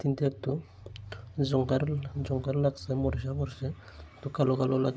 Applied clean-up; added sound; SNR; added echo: none; none; none; none.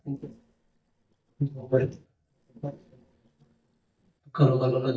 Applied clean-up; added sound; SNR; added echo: neural mask model DeepFilterNet 3.